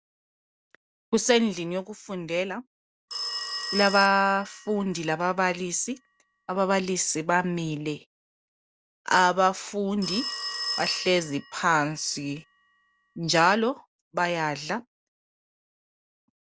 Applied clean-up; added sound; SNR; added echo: none; Telephone; 9 dB; none.